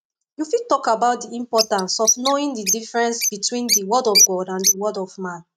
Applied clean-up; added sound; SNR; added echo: neural mask model RNNoise.